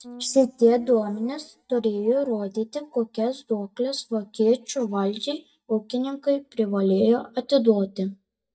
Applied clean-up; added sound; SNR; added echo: neural mask model DeepFilterNet 3.